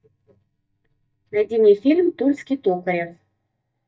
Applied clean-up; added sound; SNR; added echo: neural mask model DeepFilterNet 3.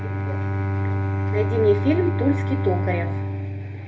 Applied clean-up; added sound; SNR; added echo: none; Bowed string instrument; -1 dB; reverberation time 0.3 s.